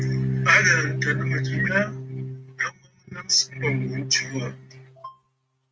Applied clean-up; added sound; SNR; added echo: neural mask model RNNoise.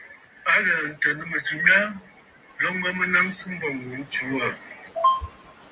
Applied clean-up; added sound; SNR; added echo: none; none; none; none.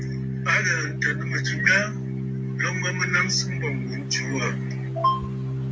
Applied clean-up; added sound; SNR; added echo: none; Organ; 2 dB; none.